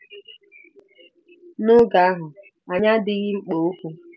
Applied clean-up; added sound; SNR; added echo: none; none; none; none.